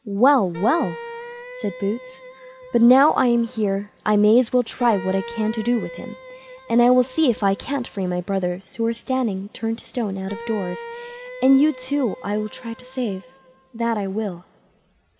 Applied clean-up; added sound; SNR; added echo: none; Wind instrument, woodwind instrument; 16 dB; none.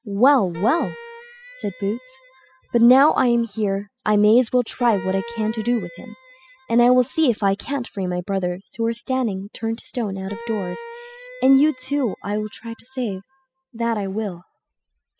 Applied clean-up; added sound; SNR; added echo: classical method spectral subtraction.